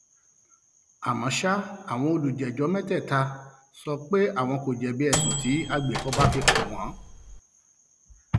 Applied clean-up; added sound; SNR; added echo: none; Microwave oven; -3 dB; none.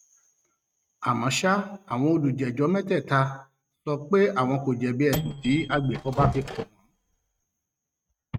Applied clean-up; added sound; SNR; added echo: neural mask model RNNoise.